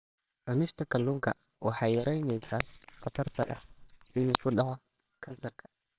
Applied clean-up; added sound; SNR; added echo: neural separator model SepFormer WHAMR!.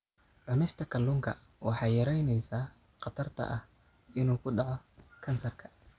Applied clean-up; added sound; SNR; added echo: none; none; none; none.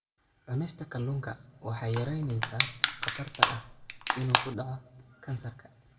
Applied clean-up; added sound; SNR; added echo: none; Crushing; -4 dB; reverberation time 0.9 s.